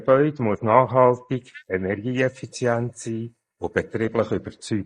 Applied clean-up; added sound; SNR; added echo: neural mask model Resemble Enhance denoiser.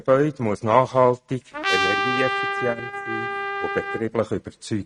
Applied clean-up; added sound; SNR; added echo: neural mask model RNNoise.